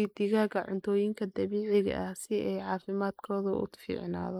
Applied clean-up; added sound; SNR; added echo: neural mask model Resemble Enhance denoiser.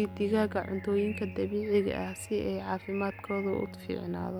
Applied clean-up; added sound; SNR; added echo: none; Bowed string instrument + Bird; 13 dB; none.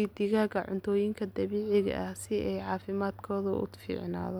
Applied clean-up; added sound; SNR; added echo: none; none; none; none.